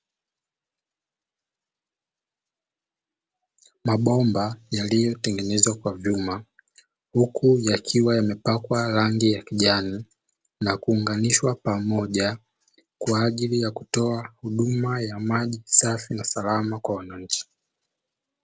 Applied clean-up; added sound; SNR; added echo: none; none; none; none.